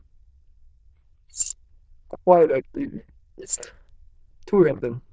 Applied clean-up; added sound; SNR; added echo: neural diffusion model UNIVERSE++.